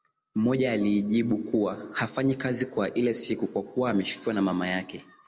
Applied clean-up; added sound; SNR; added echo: none; none; none; none.